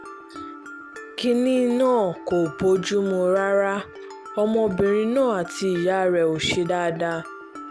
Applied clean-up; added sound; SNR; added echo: none; Mallet percussion; 16 dB; none.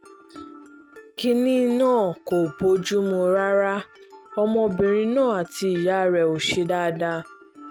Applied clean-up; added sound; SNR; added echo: neural mask model RNNoise.